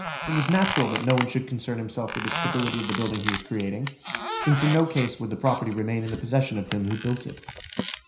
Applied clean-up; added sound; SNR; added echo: none; Squeak; 5 dB; reverberation time 0.5 s.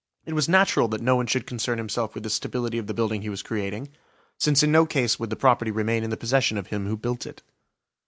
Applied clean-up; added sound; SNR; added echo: none; none; none; none.